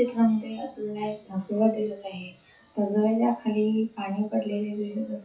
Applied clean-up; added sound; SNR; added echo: classical method WPE with log-MMSE.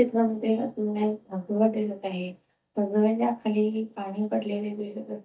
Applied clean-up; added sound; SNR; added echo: neural mask model DeepFilterNet 3.